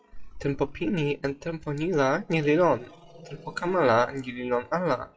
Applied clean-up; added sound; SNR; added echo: classical method WPE with log-MMSE.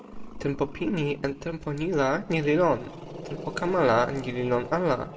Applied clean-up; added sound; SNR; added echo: none; Growling; 15 dB; reverberation time 1.0 s.